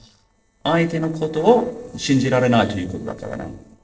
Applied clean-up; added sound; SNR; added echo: neural separator model SepFormer DNS4.